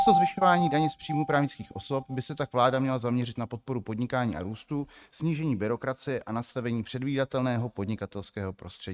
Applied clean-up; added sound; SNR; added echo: neural mask model RNNoise.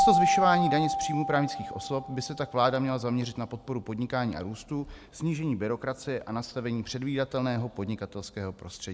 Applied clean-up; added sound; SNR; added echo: none; Keyboard (musical); 3 dB; none.